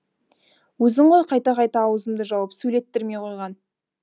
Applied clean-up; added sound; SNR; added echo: none; none; none; none.